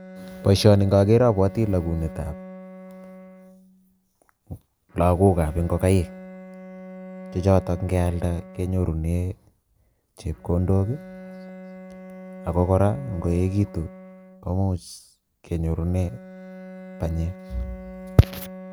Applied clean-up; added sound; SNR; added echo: none; Bowed string instrument; 17 dB; none.